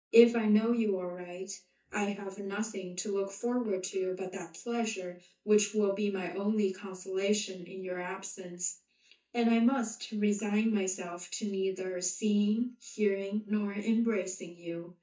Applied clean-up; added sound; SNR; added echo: neural mask model DeepFilterNet 3.